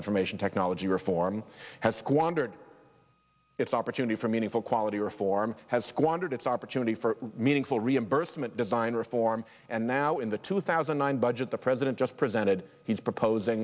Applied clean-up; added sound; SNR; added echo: none; none; none; none.